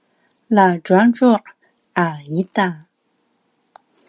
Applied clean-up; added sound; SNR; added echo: none; none; none; none.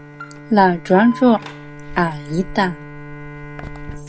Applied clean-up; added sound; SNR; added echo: none; Alarm + Bowed string instrument; 14 dB; none.